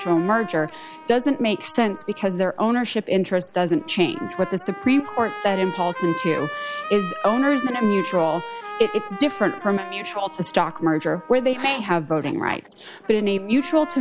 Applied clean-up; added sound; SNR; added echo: none; Trumpet + Writing; 13 dB; none.